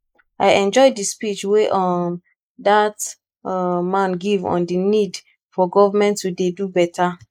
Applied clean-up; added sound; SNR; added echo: neural mask model Resemble Enhance denoiser.